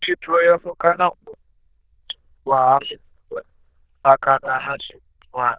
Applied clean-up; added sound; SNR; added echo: neural diffusion model UNIVERSE++.